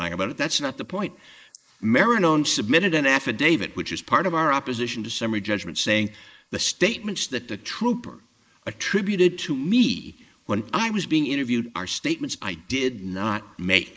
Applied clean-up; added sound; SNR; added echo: neural mask model Resemble Enhance denoiser.